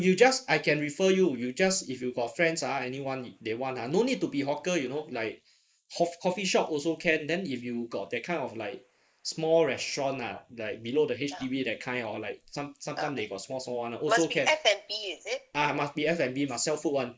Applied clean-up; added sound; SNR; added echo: neural mask model Resemble Enhance denoiser.